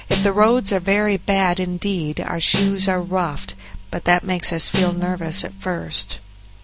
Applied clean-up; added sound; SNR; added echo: none; Snare drum; 8 dB; none.